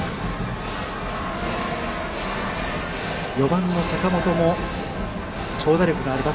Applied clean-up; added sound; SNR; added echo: none; Electric guitar; 19 dB; reverberation time 1.2 s.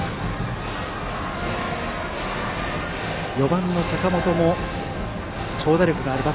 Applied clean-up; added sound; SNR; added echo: none; none; none; none.